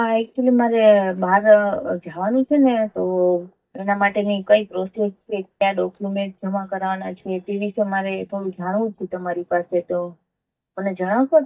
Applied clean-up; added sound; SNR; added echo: neural mask model DeepFilterNet 3.